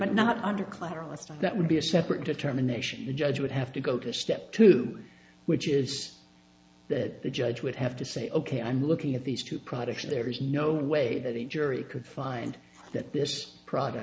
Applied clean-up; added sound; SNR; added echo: none; none; none; none.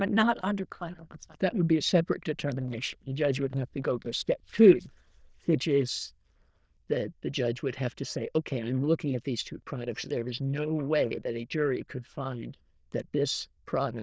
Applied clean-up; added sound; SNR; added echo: neural diffusion model UNIVERSE++.